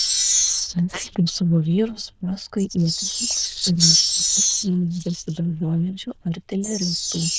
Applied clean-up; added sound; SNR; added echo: neural diffusion model UNIVERSE++.